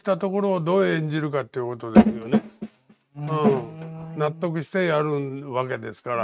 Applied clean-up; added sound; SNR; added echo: neural mask model RNNoise.